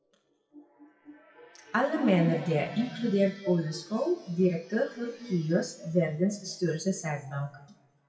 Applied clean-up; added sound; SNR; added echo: classical method WPE with log-MMSE.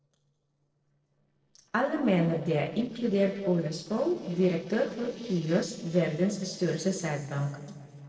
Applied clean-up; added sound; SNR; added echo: neural separator model SepFormer DNS4.